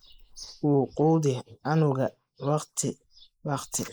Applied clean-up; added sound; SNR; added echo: neural mask model Resemble Enhance denoiser.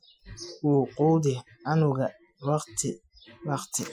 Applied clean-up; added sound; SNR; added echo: classical method Wiener filter.